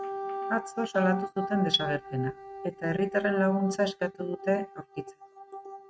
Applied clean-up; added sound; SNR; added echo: neural mask model RNNoise.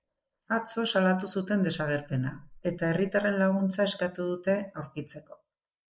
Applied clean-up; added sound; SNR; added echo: neural mask model Resemble Enhance denoiser.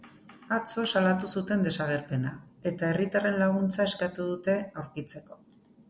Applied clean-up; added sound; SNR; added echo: none; none; none; none.